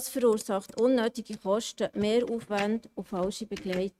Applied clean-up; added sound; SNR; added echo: neural mask model RNNoise.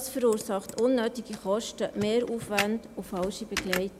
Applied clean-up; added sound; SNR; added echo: none; Computer keyboard; 10 dB; none.